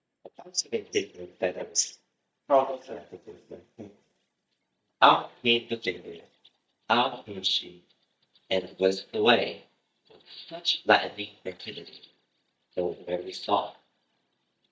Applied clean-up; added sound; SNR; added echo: neural mask model DeepFilterNet 3.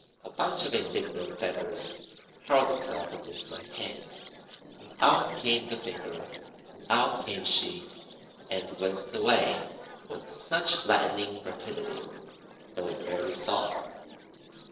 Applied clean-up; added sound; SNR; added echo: neural separator model SepFormer DNS4.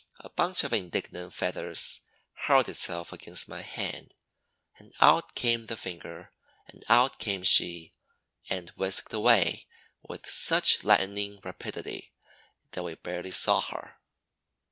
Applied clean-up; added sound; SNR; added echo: none; none; none; none.